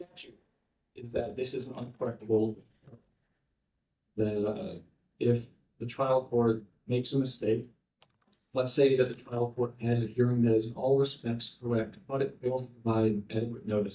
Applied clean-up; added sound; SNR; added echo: neural mask model DeepFilterNet 3.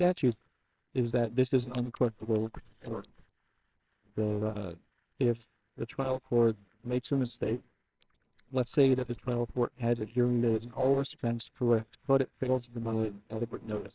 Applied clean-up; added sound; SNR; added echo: neural separator model SepFormer WHAMR!.